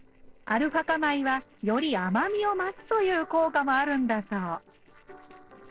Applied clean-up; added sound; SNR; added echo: neural separator model SepFormer DNS4.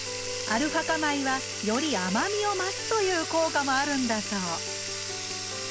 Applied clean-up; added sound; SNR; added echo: none; Bathtub (filling or washing); 6 dB; none.